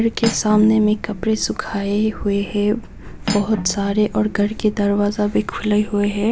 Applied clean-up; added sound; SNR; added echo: none; Cutlery, silverware; 13 dB; none.